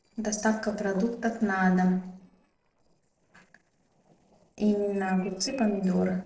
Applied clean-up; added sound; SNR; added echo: neural separator model SepFormer DNS4.